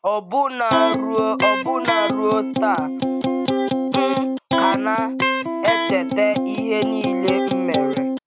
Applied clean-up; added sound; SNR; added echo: none; Electric guitar; -2 dB; none.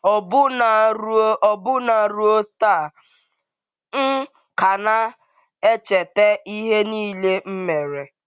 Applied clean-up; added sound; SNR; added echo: none; none; none; none.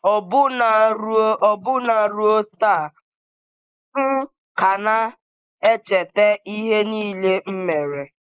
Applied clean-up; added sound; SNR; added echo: neural mask model Resemble Enhance denoiser.